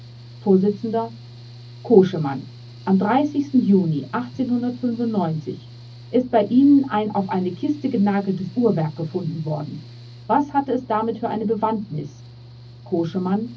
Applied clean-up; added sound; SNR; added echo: none; Mechanical fan / Engine; 19 dB; reverberation time 0.3 s.